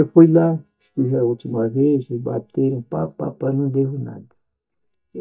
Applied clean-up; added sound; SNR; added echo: neural mask model DeepFilterNet 3.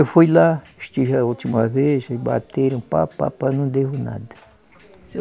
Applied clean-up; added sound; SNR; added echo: none; none; none; none.